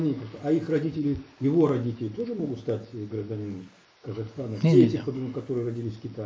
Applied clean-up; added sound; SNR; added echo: neural mask model Resemble Enhance denoiser.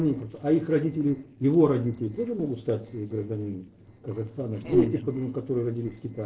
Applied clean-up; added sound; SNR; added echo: neural separator model SepFormer DNS4.